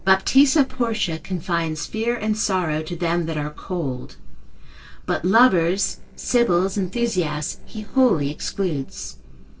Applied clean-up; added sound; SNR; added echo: neural separator model SepFormer DNS4.